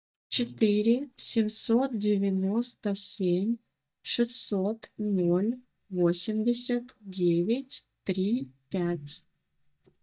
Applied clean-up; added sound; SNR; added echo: neural mask model DeepFilterNet 3.